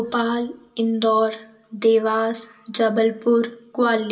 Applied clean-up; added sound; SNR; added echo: none; none; none; reverberation time 0.2 s.